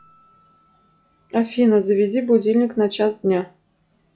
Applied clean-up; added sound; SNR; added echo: classical method log-MMSE.